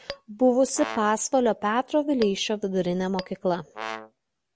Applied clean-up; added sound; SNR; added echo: none; Tap / Glass + Brass instrument; 13 dB; none.